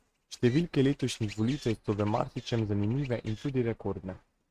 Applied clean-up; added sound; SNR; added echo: neural mask model RNNoise.